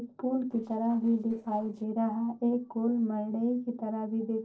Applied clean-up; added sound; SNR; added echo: neural separator model SepFormer DNS4.